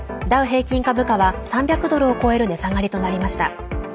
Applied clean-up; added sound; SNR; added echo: none; Wind instrument, woodwind instrument; 20 dB; none.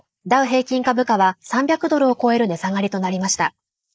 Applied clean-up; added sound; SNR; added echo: neural mask model Resemble Enhance denoiser.